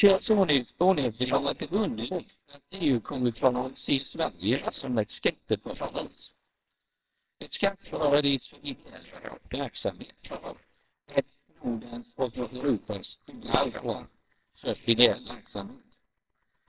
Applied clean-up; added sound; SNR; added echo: neural separator model SepFormer WHAMR!.